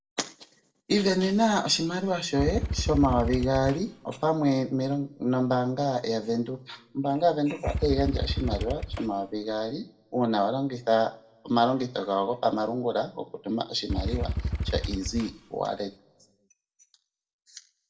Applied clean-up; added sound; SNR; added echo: none; Motorcycle / Engine; 4 dB; reverberation time 0.4 s.